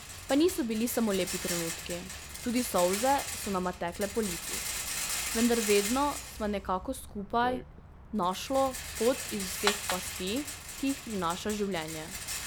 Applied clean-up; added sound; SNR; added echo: none; Rattle; 6 dB; none.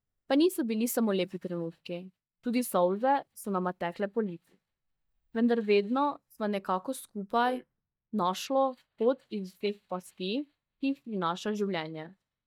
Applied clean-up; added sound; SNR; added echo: neural mask model DeepFilterNet 3.